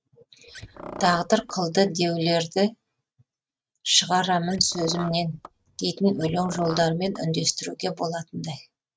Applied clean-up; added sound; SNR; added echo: neural mask model RNNoise.